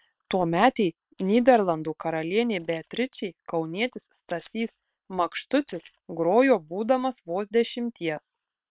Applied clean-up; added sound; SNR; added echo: neural separator model SepFormer WHAM!.